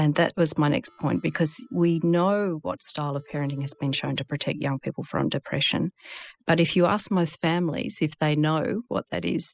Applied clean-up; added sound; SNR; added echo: classical method spectral subtraction.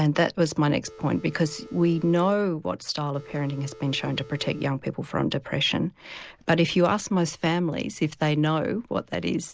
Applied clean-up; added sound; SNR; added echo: none; Telephone; 20 dB; none.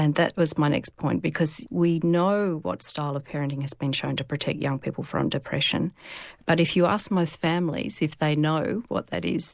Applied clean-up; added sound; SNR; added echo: none; none; none; none.